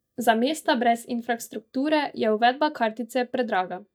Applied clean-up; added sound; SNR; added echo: neural mask model DeepFilterNet 3.